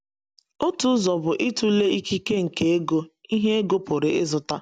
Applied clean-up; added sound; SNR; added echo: none; none; none; none.